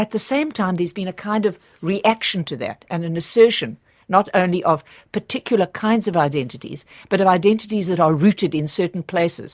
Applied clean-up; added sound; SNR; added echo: none; none; none; none.